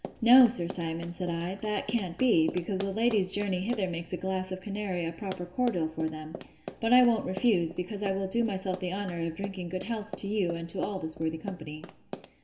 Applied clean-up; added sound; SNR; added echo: none; Run; 15 dB; reverberation time 1.5 s.